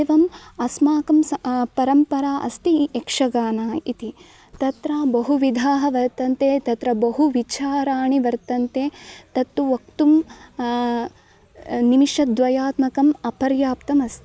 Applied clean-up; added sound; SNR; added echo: none; none; none; none.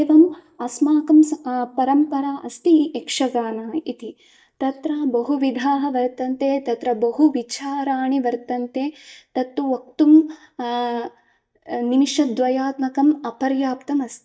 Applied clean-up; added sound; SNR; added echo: neural mask model DeepFilterNet 3.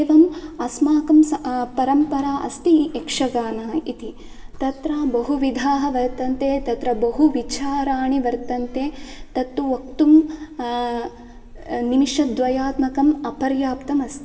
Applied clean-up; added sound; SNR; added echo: none; Sliding door; 17 dB; reverberation time 0.9 s.